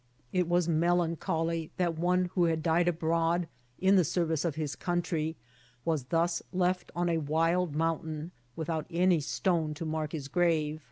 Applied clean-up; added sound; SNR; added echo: none; none; none; none.